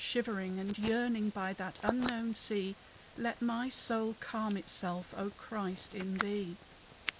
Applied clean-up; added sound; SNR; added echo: neural mask model Resemble Enhance denoiser.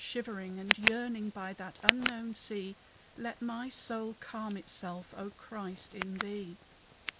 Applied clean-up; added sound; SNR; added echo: none; Tick; -1 dB; none.